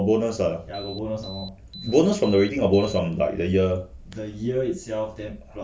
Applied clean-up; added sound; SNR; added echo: none; Alarm; 19 dB; none.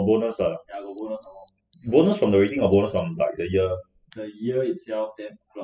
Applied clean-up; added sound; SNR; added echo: classical method spectral subtraction.